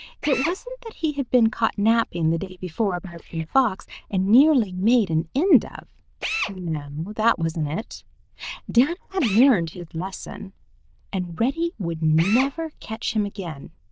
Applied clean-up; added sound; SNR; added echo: neural diffusion model UNIVERSE++.